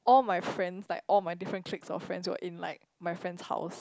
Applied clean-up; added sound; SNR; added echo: none; none; none; none.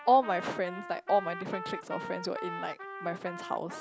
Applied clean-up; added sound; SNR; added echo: none; Trumpet; 10 dB; none.